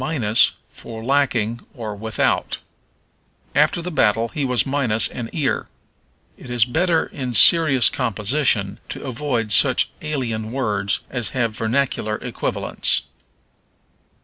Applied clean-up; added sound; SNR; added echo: none; none; none; none.